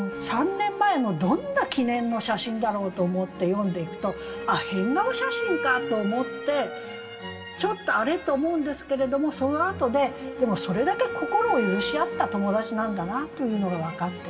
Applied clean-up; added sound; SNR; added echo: none; Wind instrument, woodwind instrument; 10 dB; reverberation time 1.2 s.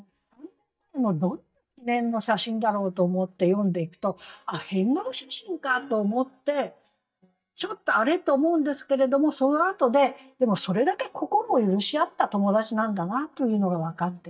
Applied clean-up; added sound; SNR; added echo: neural mask model DeepFilterNet 3.